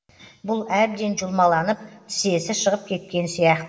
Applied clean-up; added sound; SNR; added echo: none; none; none; reverberation time 1.5 s.